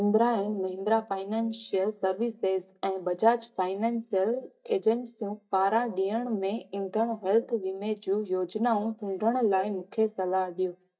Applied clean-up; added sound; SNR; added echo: neural mask model DeepFilterNet 3.